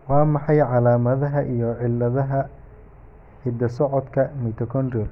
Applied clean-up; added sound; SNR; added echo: none; none; none; none.